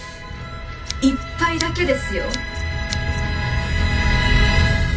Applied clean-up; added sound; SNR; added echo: none; Scissors; 17 dB; reverberation time 0.2 s.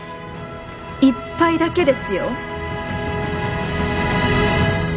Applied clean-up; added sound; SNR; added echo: none; none; none; none.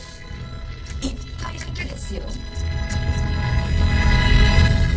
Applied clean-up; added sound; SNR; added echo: neural separator model SepFormer DNS4.